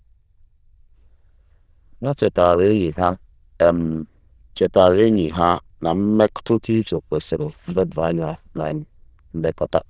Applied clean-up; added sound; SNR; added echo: neural diffusion model UNIVERSE++.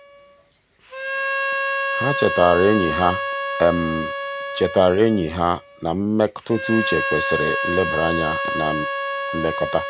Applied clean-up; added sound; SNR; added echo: none; Harmonica; 4 dB; none.